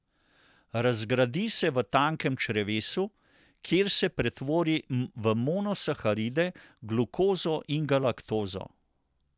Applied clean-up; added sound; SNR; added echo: none; none; none; none.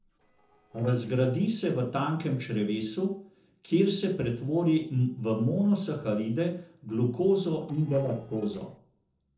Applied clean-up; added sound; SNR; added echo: neural separator model SepFormer DNS4.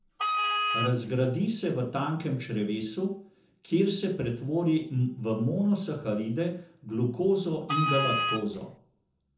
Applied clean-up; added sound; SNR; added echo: none; Wind instrument, woodwind instrument; 1 dB; reverberation time 0.6 s.